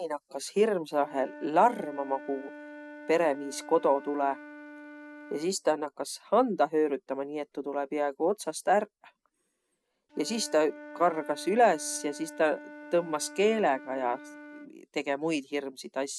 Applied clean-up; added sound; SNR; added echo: none; Wind instrument, woodwind instrument; 18 dB; none.